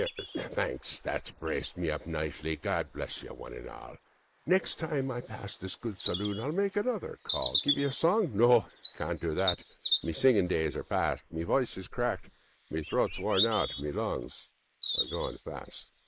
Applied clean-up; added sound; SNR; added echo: neural mask model Resemble Enhance denoiser.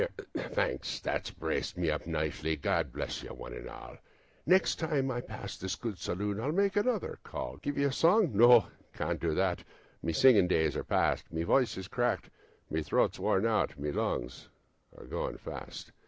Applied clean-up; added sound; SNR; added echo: none; none; none; none.